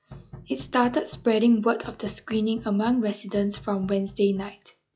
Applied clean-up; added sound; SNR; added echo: classical method log-MMSE.